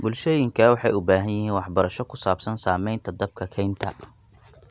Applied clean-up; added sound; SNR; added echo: none; none; none; none.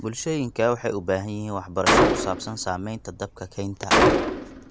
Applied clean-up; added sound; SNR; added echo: none; Gunshot, gunfire; -3 dB; none.